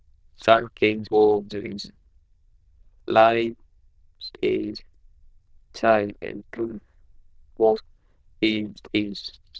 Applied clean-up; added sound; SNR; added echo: neural diffusion model UNIVERSE++.